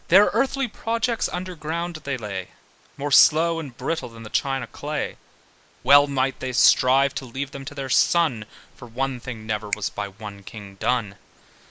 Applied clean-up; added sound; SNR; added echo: neural mask model Resemble Enhance denoiser.